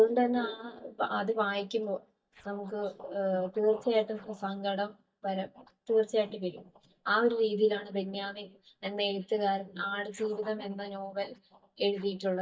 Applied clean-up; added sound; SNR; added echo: neural mask model DeepFilterNet 3.